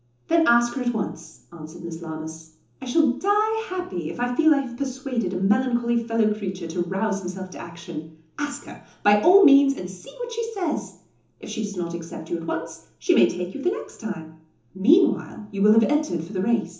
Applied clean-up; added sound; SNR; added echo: none; none; none; reverberation time 0.7 s.